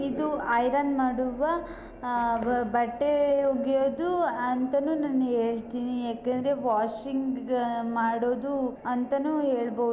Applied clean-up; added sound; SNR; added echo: none; none; none; none.